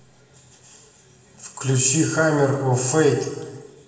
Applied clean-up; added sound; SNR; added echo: none; none; none; reverberation time 1.4 s.